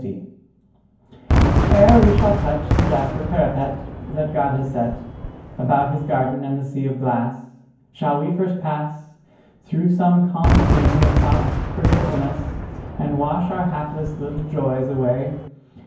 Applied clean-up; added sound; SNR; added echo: none; Fireworks; 1 dB; reverberation time 0.9 s.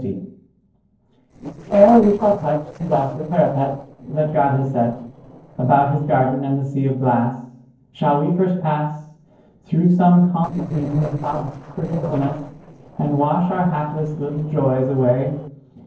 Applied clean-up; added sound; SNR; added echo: neural separator model SepFormer DNS4.